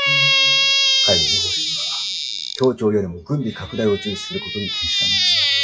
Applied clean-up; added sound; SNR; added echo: classical method WPE with log-MMSE.